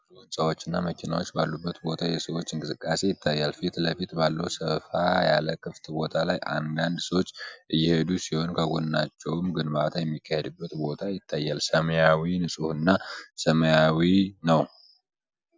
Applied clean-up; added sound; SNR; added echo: none; none; none; none.